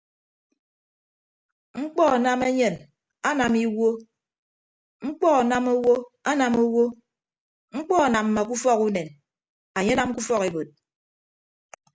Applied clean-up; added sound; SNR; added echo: none; none; none; none.